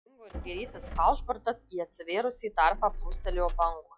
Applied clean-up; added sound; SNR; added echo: classical method log-MMSE.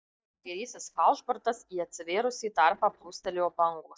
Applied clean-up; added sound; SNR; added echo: neural mask model DeepFilterNet 3.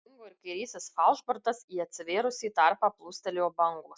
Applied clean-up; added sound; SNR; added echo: none; none; none; none.